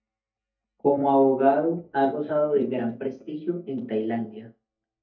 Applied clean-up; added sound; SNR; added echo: neural mask model DeepFilterNet 3.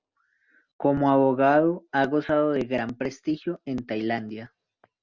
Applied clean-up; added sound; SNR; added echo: none; none; none; none.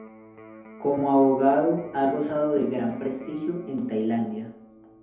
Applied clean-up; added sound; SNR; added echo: none; Electric guitar; 20 dB; reverberation time 2.1 s.